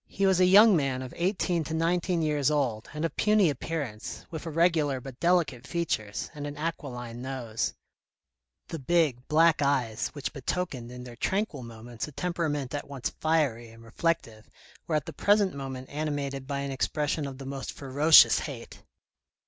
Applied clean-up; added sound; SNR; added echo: none; none; none; none.